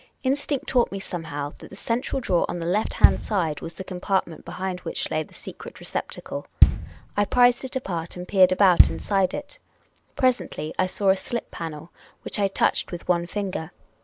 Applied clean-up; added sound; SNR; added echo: none; Bass drum; -5 dB; none.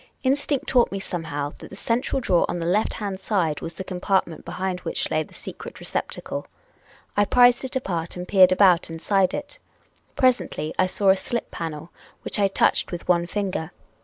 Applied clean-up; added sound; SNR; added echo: none; none; none; none.